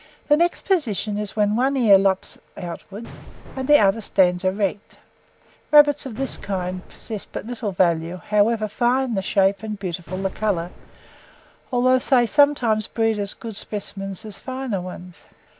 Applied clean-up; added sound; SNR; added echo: none; Explosion; 20 dB; none.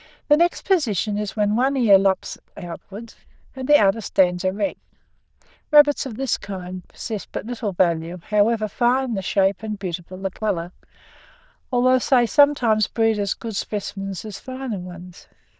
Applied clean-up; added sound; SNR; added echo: neural diffusion model UNIVERSE++.